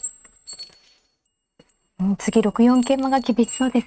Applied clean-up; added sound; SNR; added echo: neural mask model RNNoise.